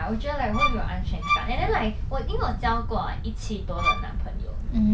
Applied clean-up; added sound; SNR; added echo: none; Bowed string instrument + Wind; -2 dB; none.